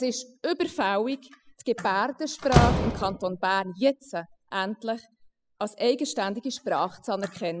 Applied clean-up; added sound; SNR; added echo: classical method spectral subtraction.